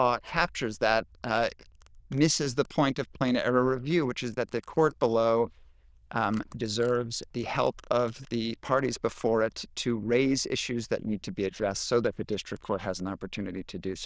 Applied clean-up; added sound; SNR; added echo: neural diffusion model UNIVERSE++.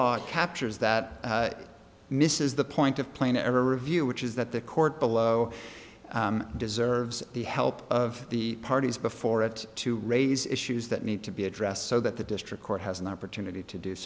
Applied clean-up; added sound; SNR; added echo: none; none; none; none.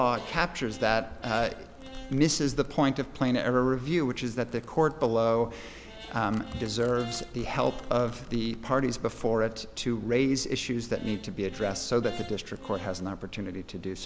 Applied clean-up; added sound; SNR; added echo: none; Brass instrument + Domestic sounds, home sounds; 14 dB; none.